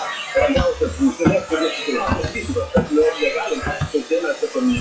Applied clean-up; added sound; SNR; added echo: classical method WPE with log-MMSE.